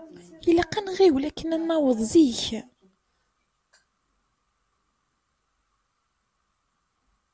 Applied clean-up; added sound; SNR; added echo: none; none; none; none.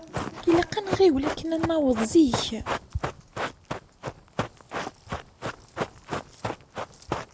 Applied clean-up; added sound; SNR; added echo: none; Run; 6 dB; none.